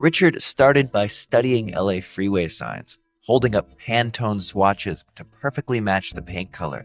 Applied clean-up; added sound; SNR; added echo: neural mask model DeepFilterNet 3.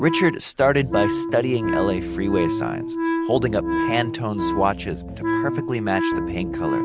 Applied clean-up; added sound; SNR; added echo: none; Wind instrument, woodwind instrument; 2 dB; none.